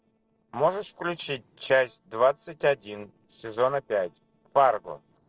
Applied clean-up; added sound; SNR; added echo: neural separator model SepFormer DNS4.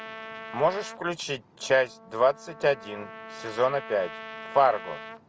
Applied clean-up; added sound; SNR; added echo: none; Trumpet; 14 dB; none.